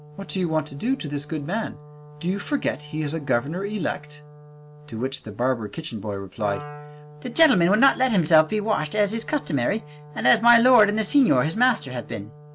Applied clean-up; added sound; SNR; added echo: none; Wind instrument, woodwind instrument; 19 dB; none.